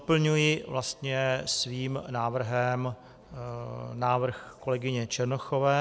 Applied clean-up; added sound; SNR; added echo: none; none; none; none.